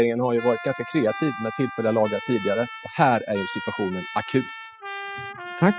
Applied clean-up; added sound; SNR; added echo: classical method spectral subtraction.